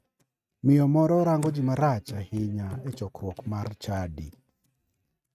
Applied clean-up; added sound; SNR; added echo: neural mask model RNNoise.